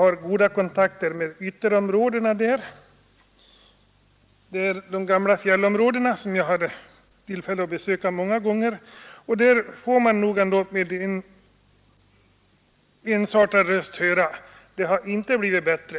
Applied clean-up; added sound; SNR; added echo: none; none; none; none.